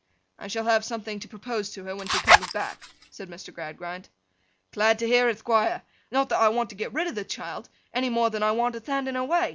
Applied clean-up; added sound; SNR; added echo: none; Zipper (clothing); -4 dB; none.